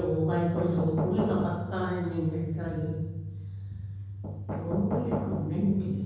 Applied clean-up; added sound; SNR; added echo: none; Knock; 5 dB; reverberation time 1.3 s.